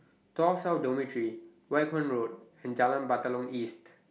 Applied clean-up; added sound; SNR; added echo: none; none; none; none.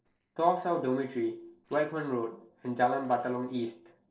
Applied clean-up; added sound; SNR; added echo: neural separator model SepFormer DNS4.